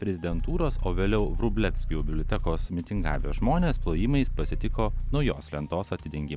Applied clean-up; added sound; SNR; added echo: none; Idling / Car; -1 dB; none.